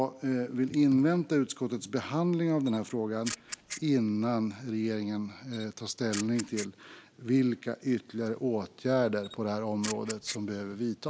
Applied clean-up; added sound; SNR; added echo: none; Camera; 13 dB; none.